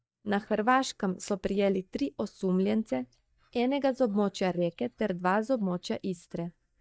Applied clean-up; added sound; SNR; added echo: neural mask model DeepFilterNet 3.